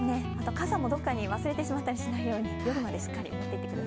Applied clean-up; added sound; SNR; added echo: none; Guitar; 2 dB; none.